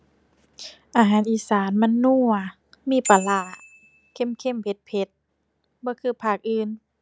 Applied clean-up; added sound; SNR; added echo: none; Bicycle bell; 16 dB; none.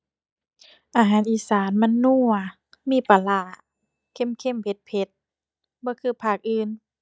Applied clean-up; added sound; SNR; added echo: neural mask model DeepFilterNet 3.